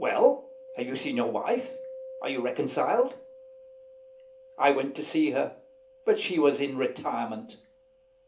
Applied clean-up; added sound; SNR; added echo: none; Mallet percussion; 18 dB; reverberation time 0.3 s.